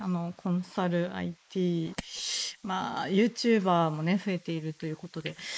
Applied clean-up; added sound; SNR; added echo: neural mask model Resemble Enhance denoiser.